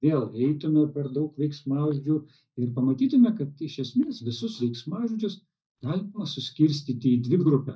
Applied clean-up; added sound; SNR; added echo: neural mask model DeepFilterNet 3.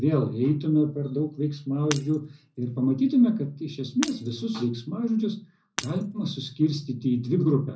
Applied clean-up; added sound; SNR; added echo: none; Shatter; 16 dB; reverberation time 0.4 s.